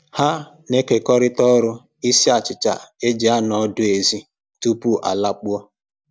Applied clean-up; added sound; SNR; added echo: none; none; none; none.